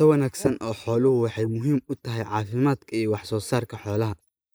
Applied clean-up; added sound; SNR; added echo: neural mask model Resemble Enhance denoiser.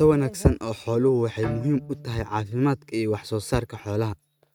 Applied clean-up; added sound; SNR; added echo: neural mask model RNNoise.